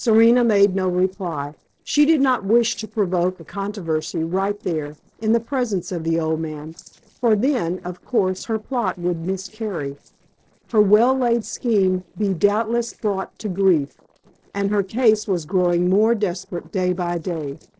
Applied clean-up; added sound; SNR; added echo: neural separator model SepFormer DNS4.